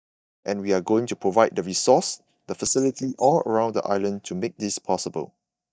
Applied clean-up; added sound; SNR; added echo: neural mask model DeepFilterNet 3.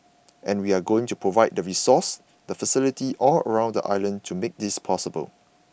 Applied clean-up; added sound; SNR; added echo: none; none; none; none.